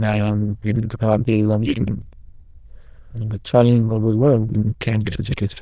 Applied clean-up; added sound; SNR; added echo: neural diffusion model UNIVERSE++.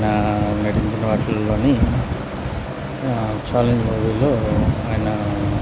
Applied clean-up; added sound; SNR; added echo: none; none; none; none.